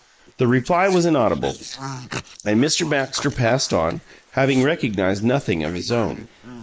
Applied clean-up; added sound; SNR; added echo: neural mask model Resemble Enhance denoiser.